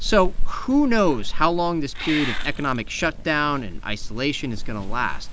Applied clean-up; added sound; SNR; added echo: none; Meow / Purr; 1 dB; none.